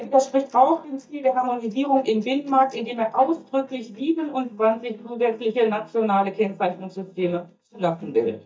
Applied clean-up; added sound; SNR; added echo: neural mask model DeepFilterNet 3.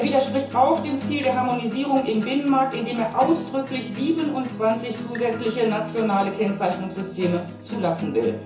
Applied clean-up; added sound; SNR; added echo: none; Acoustic guitar; 10 dB; reverberation time 0.7 s.